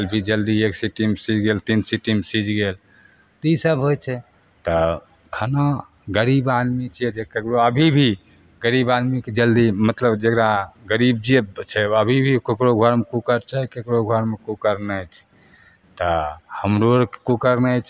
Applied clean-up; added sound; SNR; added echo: none; none; none; none.